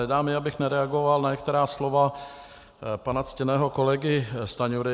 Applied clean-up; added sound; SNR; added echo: none; none; none; none.